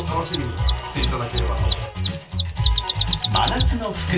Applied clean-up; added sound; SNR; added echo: none; Mechanisms; 8 dB; reverberation time 0.3 s.